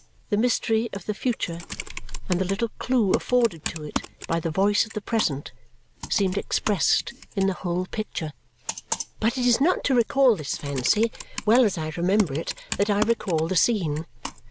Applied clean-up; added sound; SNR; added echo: none; Computer keyboard; 13 dB; none.